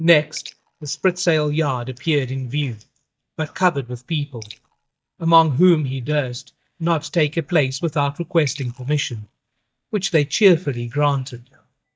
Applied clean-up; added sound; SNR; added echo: neural mask model DeepFilterNet 3.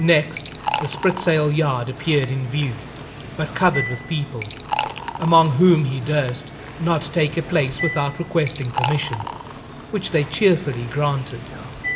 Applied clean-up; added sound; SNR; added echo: none; Liquid; 9 dB; reverberation time 1.0 s.